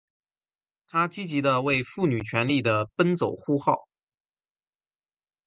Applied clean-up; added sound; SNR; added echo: none; none; none; none.